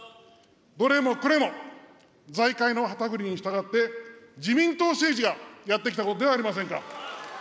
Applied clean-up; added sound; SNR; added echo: none; none; none; none.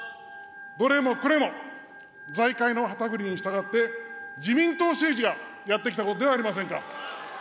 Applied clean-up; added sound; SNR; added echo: none; Organ; 15 dB; none.